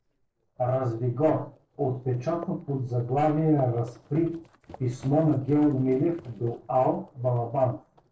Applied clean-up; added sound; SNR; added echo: neural separator model SepFormer DNS4.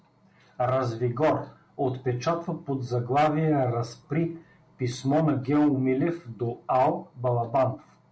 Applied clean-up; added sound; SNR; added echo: none; none; none; none.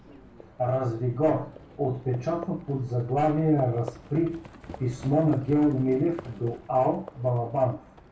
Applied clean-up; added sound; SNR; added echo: none; Livestock, farm animals, working animals; 18 dB; reverberation time 0.3 s.